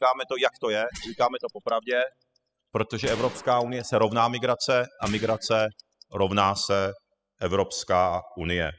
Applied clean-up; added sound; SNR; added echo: classical method spectral subtraction.